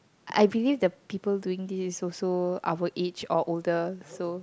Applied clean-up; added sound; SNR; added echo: none; none; none; none.